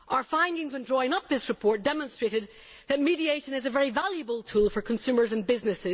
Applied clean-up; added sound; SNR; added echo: none; none; none; none.